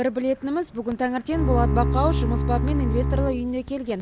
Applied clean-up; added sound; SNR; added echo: none; Bowed string instrument; -2 dB; none.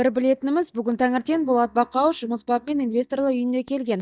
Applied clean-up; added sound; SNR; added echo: neural mask model DeepFilterNet 3.